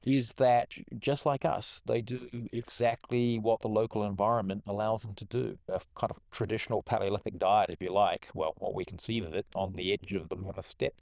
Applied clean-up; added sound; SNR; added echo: neural diffusion model UNIVERSE++.